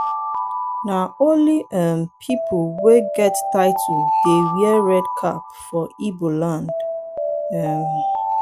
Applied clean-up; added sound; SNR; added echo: none; Alarm; 4 dB; none.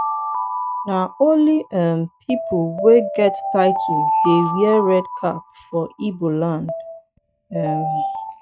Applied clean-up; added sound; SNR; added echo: neural mask model RNNoise.